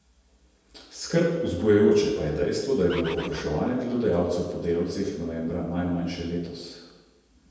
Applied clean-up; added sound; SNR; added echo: none; Bird; 11 dB; reverberation time 1.1 s.